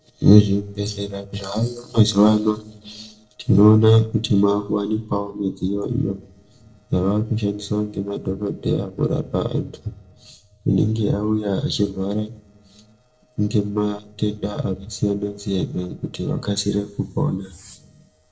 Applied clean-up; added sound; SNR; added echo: neural separator model SepFormer DNS4.